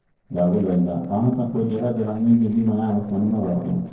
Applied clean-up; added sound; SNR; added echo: neural separator model SepFormer DNS4.